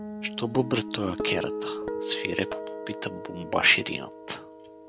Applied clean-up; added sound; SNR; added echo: none; Guitar; 6 dB; none.